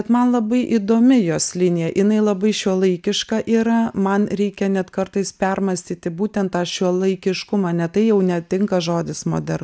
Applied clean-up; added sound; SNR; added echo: none; none; none; none.